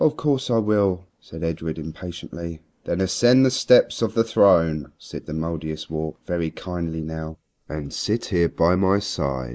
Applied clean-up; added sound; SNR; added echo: neural mask model Resemble Enhance denoiser.